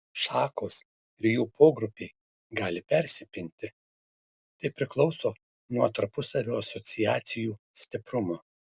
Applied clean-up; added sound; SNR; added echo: none; none; none; none.